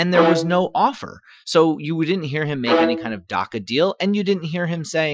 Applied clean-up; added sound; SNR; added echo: classical method Wiener filter.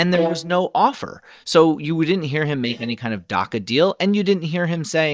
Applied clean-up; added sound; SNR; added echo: neural mask model DeepFilterNet 3.